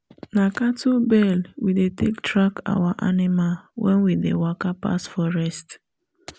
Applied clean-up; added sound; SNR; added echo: none; none; none; none.